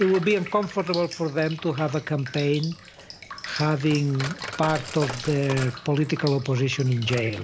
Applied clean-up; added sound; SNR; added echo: none; Drip + Coin (dropping); 13 dB; none.